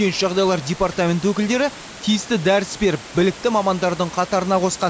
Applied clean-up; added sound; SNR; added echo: none; Water; 17 dB; none.